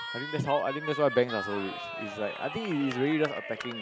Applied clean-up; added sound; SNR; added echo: none; Cheering; 8 dB; none.